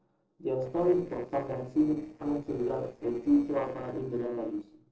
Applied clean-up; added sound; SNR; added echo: neural separator model SepFormer DNS4.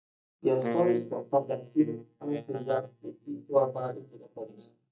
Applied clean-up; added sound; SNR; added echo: neural mask model DeepFilterNet 3.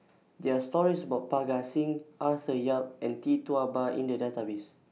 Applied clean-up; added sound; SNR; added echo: none; none; none; none.